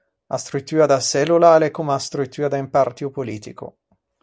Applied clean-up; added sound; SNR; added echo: none; none; none; none.